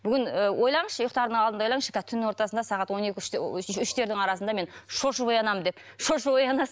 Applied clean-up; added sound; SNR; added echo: none; none; none; none.